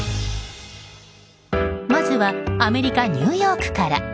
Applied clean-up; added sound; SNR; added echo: none; none; none; none.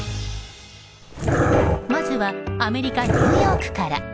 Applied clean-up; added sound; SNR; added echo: none; Dog; -3 dB; none.